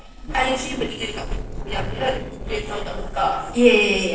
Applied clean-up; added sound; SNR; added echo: neural separator model SepFormer DNS4.